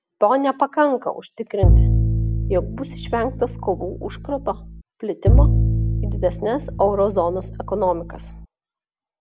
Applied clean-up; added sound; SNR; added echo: none; Bowed string instrument; -3 dB; none.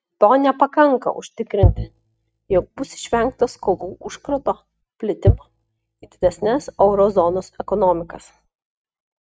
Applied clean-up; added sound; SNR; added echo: neural mask model RNNoise.